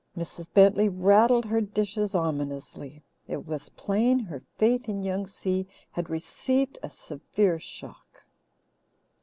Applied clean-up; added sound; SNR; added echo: none; none; none; none.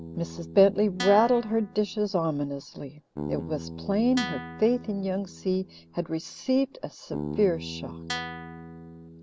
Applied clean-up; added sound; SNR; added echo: none; Bass guitar + Guitar; 11 dB; none.